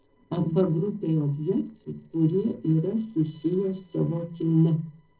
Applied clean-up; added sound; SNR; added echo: neural separator model SepFormer DNS4.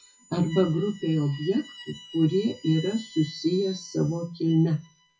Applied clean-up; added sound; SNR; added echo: classical method WPE with log-MMSE.